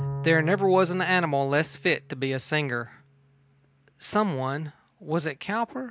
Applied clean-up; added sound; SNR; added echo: none; Bowed string instrument; 14 dB; none.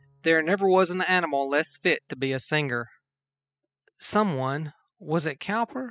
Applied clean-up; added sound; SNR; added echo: classical method spectral subtraction.